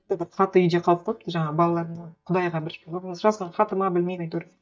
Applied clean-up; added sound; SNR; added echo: neural mask model DeepFilterNet 3.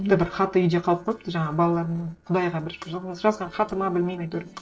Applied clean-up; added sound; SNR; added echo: neural separator model SepFormer DNS4.